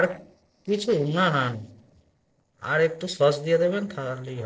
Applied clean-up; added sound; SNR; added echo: neural separator model SepFormer DNS4.